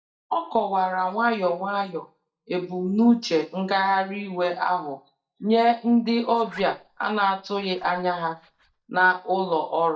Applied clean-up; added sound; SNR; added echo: neural mask model DeepFilterNet 3.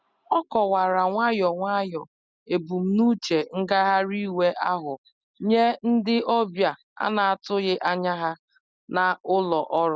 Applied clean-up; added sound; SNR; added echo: none; none; none; none.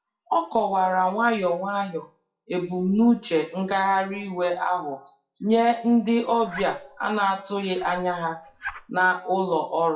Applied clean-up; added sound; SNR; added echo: classical method WPE with log-MMSE.